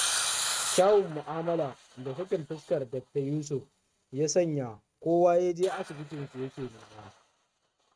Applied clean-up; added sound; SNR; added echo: neural mask model RNNoise.